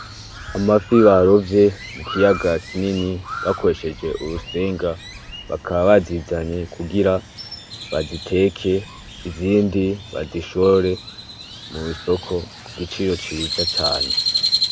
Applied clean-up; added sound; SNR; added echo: none; Crow; 9 dB; none.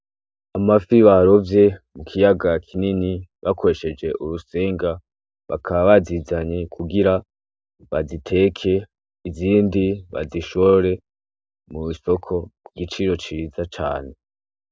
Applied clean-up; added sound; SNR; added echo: none; none; none; none.